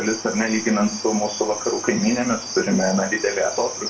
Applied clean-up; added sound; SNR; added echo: none; Cricket; 10 dB; reverberation time 0.3 s.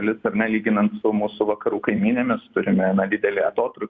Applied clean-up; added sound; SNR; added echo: none; none; none; none.